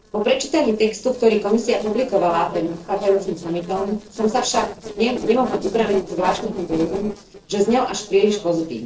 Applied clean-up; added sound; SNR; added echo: neural separator model SepFormer DNS4.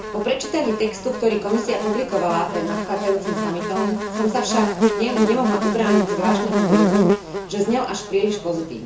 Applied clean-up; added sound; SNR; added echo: none; Buzz; 0 dB; reverberation time 0.7 s.